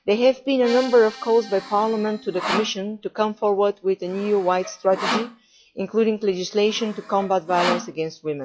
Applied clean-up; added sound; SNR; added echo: classical method log-MMSE.